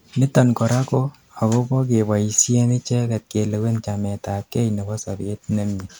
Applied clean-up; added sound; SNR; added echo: none; none; none; none.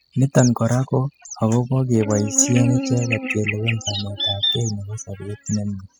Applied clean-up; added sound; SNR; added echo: classical method spectral subtraction.